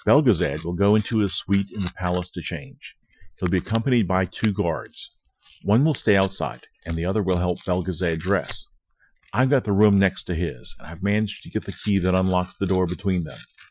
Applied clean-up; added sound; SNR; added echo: classical method Wiener filter.